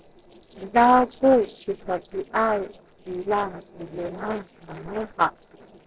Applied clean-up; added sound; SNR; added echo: neural separator model SepFormer DNS4.